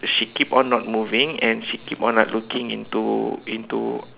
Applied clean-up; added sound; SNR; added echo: none; none; none; none.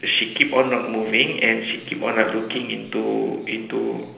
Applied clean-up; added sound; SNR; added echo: none; none; none; reverberation time 0.8 s.